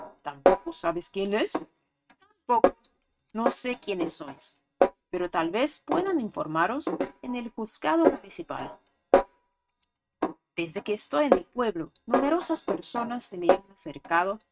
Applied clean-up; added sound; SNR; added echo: neural mask model RNNoise.